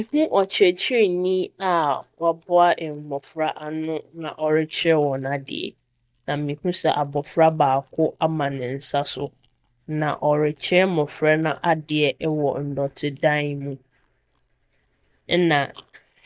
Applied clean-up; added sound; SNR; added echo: neural mask model DeepFilterNet 3.